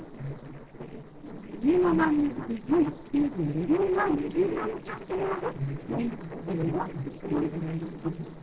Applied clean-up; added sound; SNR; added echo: neural separator model SepFormer DNS4.